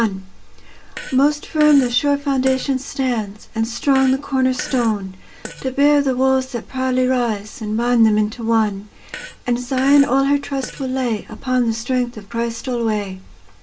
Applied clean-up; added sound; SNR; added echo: none; Fart; 17 dB; reverberation time 0.2 s.